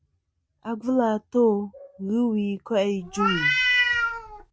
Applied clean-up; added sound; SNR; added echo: none; Meow; -2 dB; none.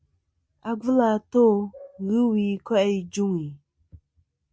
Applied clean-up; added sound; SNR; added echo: none; none; none; none.